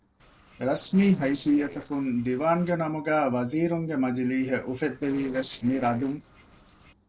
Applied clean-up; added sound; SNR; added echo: neural separator model SepFormer DNS4.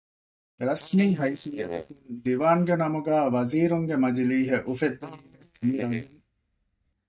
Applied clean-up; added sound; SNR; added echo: neural mask model DeepFilterNet 3.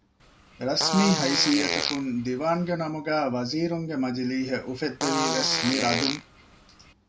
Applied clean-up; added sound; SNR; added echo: none; Fart; 3 dB; none.